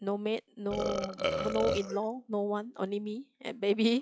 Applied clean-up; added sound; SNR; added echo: classical method log-MMSE.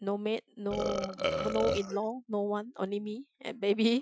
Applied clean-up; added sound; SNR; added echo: classical method Wiener filter.